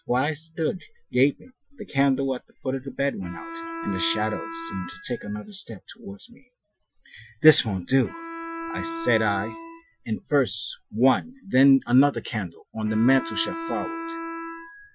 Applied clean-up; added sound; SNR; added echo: classical method Wiener filter.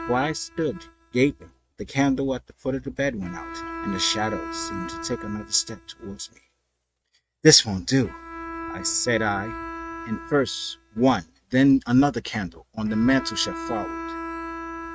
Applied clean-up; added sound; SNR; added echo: neural mask model RNNoise.